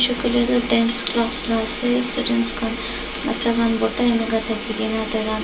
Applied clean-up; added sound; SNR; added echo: none; Cutlery, silverware; 15 dB; reverberation time 0.2 s.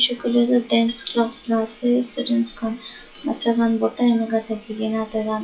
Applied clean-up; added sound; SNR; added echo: classical method WPE with log-MMSE.